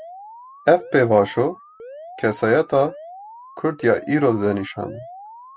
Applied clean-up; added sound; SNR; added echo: none; Alarm; 18 dB; none.